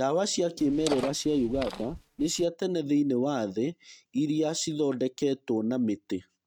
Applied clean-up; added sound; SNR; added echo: neural mask model RNNoise.